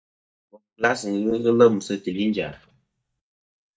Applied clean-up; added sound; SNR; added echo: neural mask model DeepFilterNet 3.